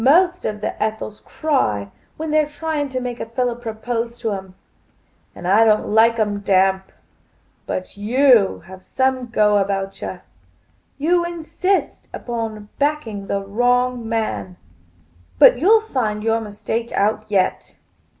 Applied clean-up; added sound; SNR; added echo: none; none; none; none.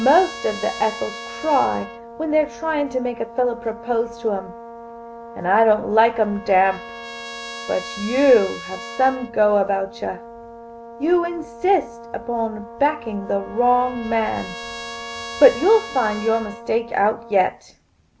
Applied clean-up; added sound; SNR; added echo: none; Trumpet + Brass instrument; 14 dB; none.